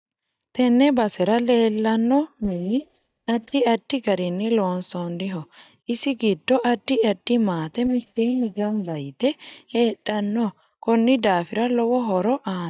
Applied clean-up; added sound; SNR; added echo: neural mask model DeepFilterNet 3.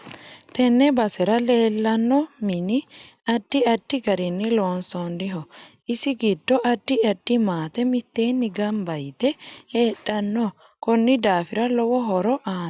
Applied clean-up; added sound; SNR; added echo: none; none; none; none.